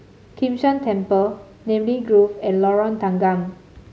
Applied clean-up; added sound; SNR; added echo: none; none; none; none.